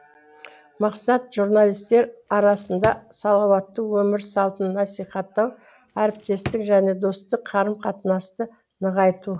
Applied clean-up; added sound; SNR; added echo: none; Drawer open or close; 14 dB; none.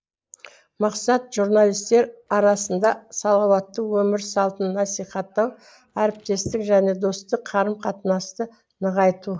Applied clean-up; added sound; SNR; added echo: neural mask model Resemble Enhance denoiser.